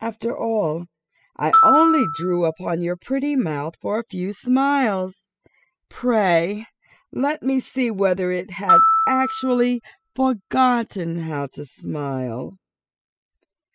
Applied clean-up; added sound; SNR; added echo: classical method spectral subtraction.